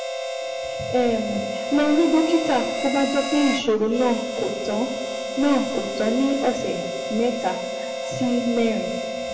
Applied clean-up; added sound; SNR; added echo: none; Harmonica; 5 dB; reverberation time 1.8 s.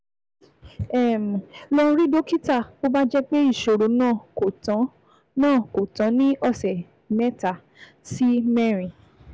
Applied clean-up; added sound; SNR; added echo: none; none; none; none.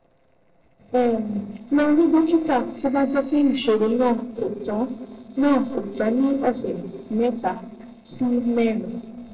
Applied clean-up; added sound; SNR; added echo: neural separator model SepFormer DNS4.